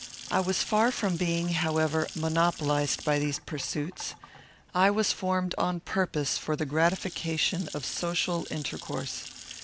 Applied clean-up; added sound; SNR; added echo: none; Sink (filling or washing) / Water tap, faucet / Splash, splatter; 16 dB; none.